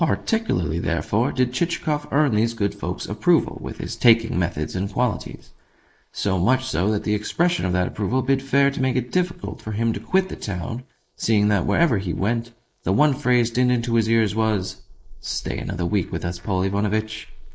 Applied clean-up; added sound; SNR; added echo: neural mask model Resemble Enhance denoiser.